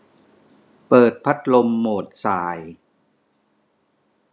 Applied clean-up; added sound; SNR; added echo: none; none; none; none.